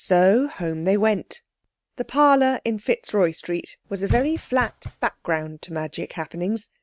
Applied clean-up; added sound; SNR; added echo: neural mask model RNNoise.